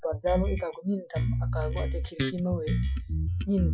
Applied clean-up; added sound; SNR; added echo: classical method Wiener filter.